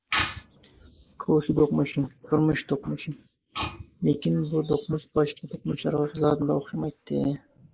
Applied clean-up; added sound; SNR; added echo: neural mask model Resemble Enhance denoiser.